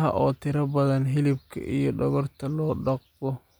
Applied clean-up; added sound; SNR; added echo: none; none; none; none.